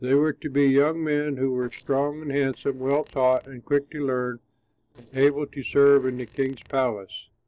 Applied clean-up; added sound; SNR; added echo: neural separator model SepFormer DNS4.